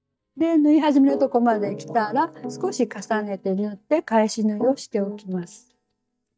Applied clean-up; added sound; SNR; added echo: neural mask model DeepFilterNet 3.